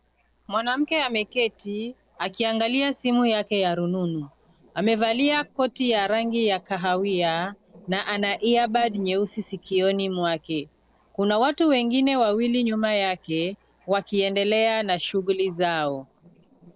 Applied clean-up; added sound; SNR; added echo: neural separator model SepFormer DNS4.